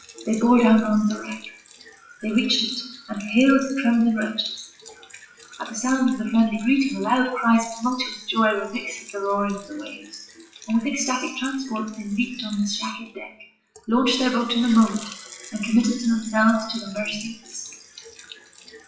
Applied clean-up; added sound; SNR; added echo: classical method WPE with log-MMSE.